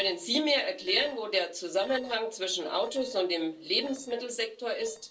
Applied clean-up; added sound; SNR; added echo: neural separator model SepFormer DNS4.